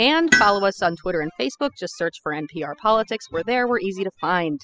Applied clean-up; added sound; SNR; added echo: classical method spectral subtraction.